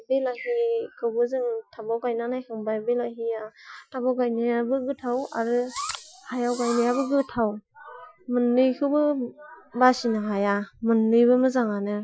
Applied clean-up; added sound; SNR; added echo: classical method Wiener filter.